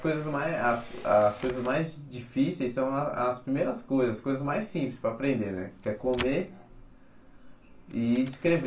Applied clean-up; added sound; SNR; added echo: none; Camera; 18 dB; reverberation time 0.3 s.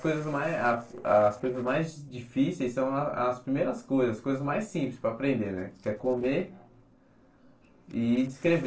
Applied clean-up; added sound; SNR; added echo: neural separator model SepFormer DNS4.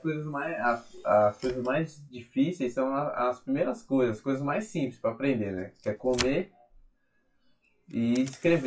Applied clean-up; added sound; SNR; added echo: classical method WPE with log-MMSE.